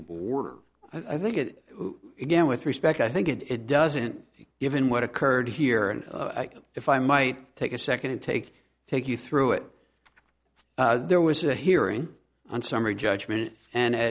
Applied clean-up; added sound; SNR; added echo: none; none; none; none.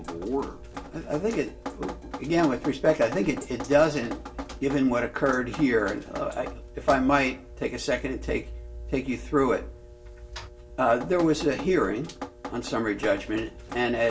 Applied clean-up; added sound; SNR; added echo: none; Drip; 12 dB; reverberation time 0.2 s.